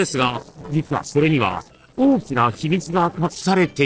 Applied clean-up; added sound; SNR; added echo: neural separator model SepFormer DNS4.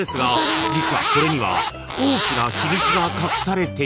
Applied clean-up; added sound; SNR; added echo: none; Zipper (clothing); 0 dB; none.